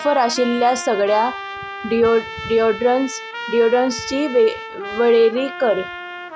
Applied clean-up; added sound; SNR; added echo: none; Trumpet; 12 dB; none.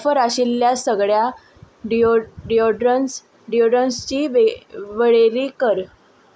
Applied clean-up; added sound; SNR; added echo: none; none; none; none.